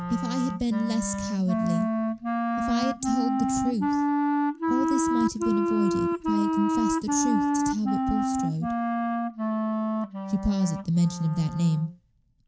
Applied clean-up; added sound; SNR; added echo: none; Wind instrument, woodwind instrument; -2 dB; none.